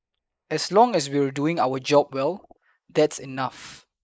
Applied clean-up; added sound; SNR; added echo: neural mask model Resemble Enhance denoiser.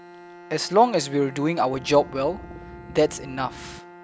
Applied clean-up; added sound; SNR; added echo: none; Bowed string instrument + Wind instrument, woodwind instrument; 17 dB; none.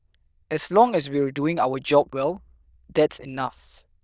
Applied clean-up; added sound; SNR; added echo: neural diffusion model UNIVERSE++.